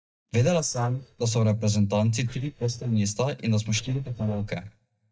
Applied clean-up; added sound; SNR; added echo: neural mask model DeepFilterNet 3.